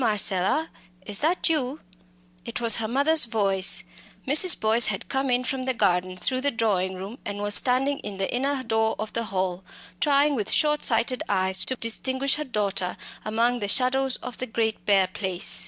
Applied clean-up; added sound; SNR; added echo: none; none; none; none.